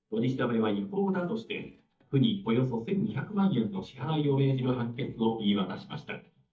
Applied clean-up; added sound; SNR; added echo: neural mask model DeepFilterNet 3.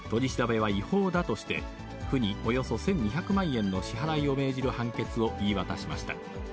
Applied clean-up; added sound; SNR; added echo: none; none; none; none.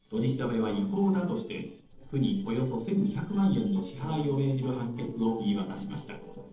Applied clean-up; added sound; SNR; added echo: neural separator model SepFormer DNS4.